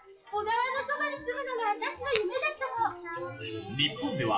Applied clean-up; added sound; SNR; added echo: classical method WPE with log-MMSE.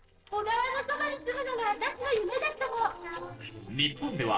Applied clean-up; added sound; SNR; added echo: neural separator model SepFormer DNS4.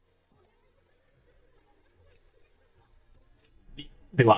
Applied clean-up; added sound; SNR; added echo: neural mask model DeepFilterNet 3.